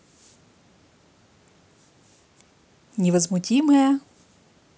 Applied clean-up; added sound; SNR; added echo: none; none; none; none.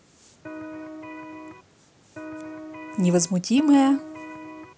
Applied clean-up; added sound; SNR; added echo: none; Electric guitar; 12 dB; none.